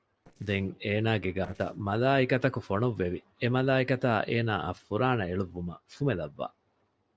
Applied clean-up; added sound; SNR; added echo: neural separator model SepFormer DNS4.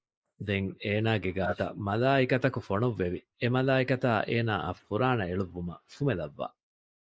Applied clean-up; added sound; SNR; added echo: neural mask model Resemble Enhance denoiser.